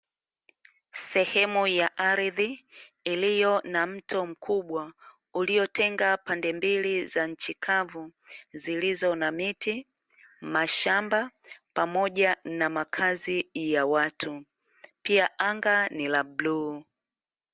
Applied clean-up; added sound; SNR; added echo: none; none; none; none.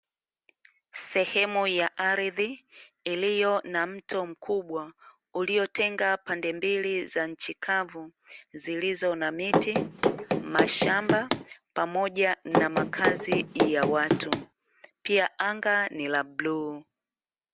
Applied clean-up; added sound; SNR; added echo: none; Run; -2 dB; none.